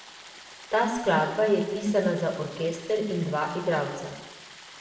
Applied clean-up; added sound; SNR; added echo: none; Stream; 18 dB; reverberation time 1.0 s.